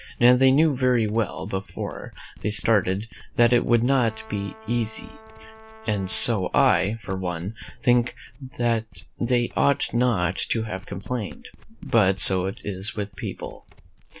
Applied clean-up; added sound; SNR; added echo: none; Domestic sounds, home sounds + Brass instrument; 19 dB; none.